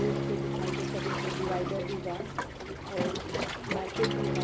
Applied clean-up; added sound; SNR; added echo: none; Waves, surf + Bowed string instrument; -4 dB; none.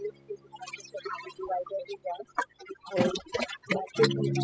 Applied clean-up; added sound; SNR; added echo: classical method spectral subtraction.